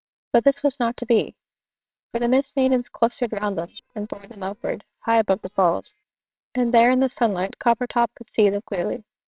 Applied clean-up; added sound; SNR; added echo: neural separator model SepFormer WHAMR!.